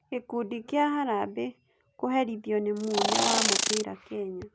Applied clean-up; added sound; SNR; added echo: none; Insect; -4 dB; none.